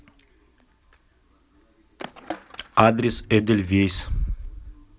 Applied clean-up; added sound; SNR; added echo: none; Skateboard; 17 dB; none.